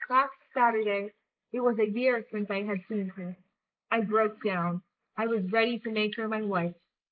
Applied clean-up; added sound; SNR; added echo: neural mask model Resemble Enhance denoiser.